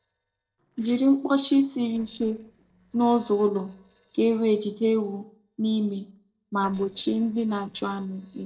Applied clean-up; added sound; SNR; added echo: neural separator model SepFormer DNS4.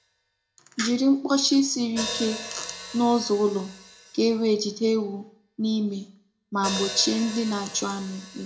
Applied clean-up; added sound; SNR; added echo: none; Hi-hat; 13 dB; reverberation time 0.4 s.